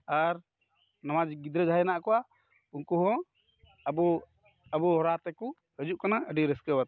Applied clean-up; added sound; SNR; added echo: none; none; none; none.